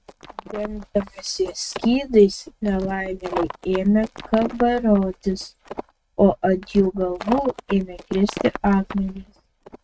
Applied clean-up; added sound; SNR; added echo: neural mask model RNNoise.